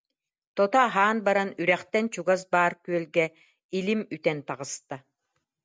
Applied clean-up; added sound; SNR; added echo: none; none; none; none.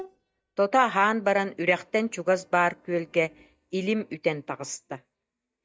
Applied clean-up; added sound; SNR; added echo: neural mask model DeepFilterNet 3.